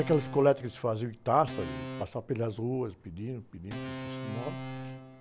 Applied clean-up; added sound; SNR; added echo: none; Organ; 10 dB; none.